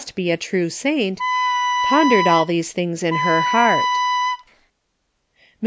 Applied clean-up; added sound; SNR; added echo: none; Wind instrument, woodwind instrument; -1 dB; none.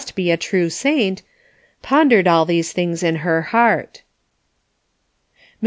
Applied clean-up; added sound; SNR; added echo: none; none; none; none.